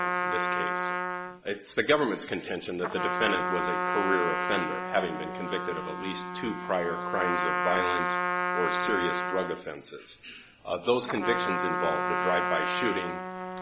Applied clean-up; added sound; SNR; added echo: none; Trumpet; 0 dB; none.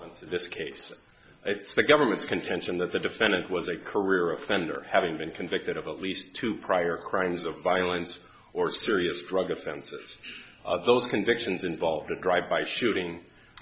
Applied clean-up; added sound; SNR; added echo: none; none; none; none.